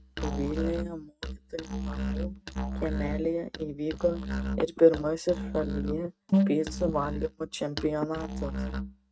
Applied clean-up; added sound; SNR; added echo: neural mask model RNNoise.